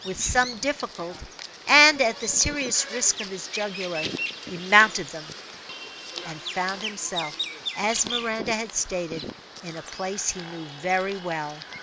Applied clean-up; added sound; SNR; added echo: none; Bird vocalization, bird call, bird song; 10 dB; none.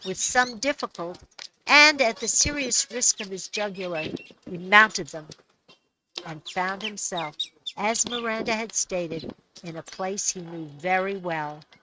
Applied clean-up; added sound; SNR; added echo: neural mask model RNNoise.